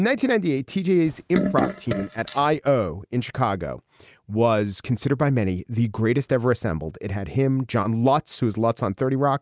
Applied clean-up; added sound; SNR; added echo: neural mask model RNNoise.